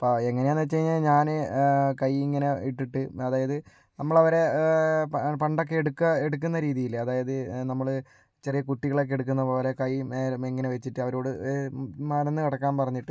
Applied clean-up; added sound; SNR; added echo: none; none; none; none.